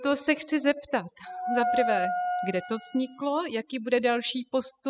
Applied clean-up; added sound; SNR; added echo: classical method spectral subtraction.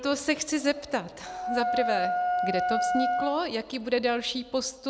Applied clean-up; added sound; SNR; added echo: none; Wind instrument, woodwind instrument; 0 dB; none.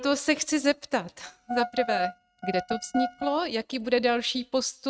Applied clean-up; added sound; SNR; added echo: neural mask model RNNoise.